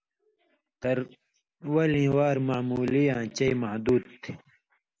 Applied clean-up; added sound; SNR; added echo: none; none; none; none.